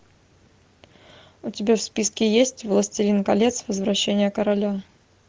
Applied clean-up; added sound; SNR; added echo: none; none; none; none.